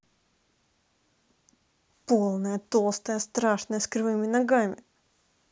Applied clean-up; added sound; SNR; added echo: none; none; none; none.